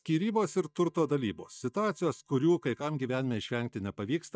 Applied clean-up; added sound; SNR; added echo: neural mask model DeepFilterNet 3.